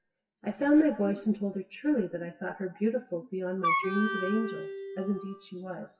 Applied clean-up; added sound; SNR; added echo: classical method WPE with log-MMSE.